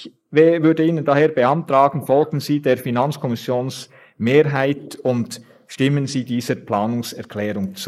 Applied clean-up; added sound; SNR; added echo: neural mask model Resemble Enhance denoiser.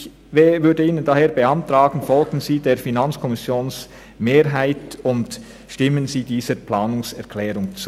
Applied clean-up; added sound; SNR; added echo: none; none; none; none.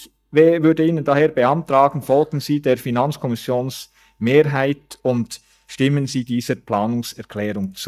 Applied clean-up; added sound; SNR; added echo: neural mask model DeepFilterNet 3.